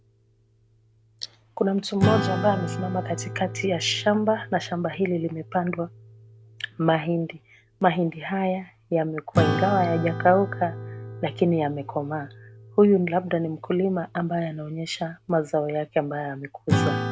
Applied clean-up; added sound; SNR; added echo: none; Acoustic guitar / Strum; 7 dB; none.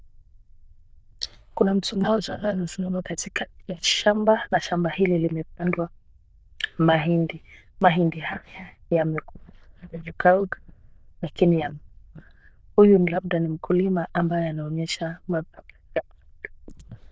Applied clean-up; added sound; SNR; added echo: neural diffusion model UNIVERSE++.